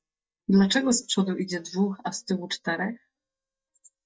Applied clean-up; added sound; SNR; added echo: neural mask model DeepFilterNet 3.